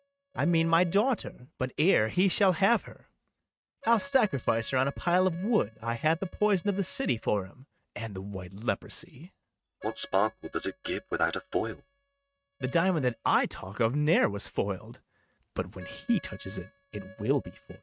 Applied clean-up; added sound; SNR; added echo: neural mask model RNNoise.